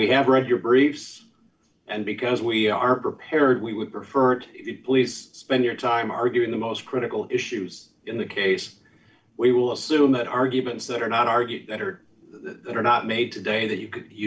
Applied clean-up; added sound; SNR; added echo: none; none; none; none.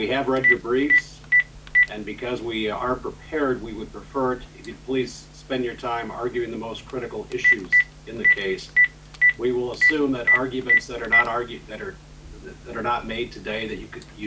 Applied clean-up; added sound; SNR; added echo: none; Telephone; -3 dB; none.